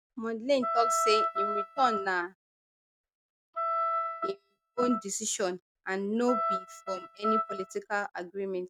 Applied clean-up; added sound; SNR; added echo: neural mask model RNNoise.